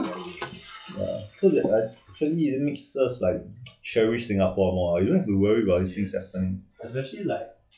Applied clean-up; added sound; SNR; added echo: classical method log-MMSE.